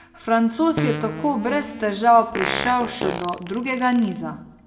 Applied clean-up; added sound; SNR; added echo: none; Fart; 9 dB; reverberation time 0.7 s.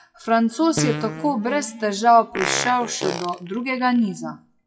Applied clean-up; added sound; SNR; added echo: classical method WPE with log-MMSE.